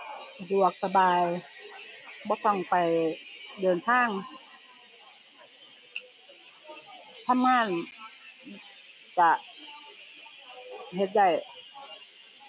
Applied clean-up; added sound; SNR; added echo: none; none; none; none.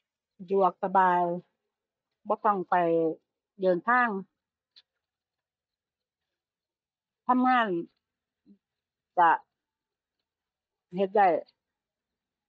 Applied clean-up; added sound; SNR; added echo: neural mask model DeepFilterNet 3.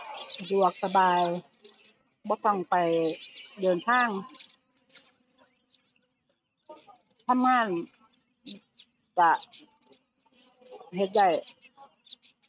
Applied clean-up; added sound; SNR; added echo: neural mask model RNNoise.